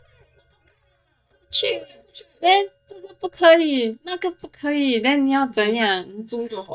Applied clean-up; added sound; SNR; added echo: neural mask model DeepFilterNet 3.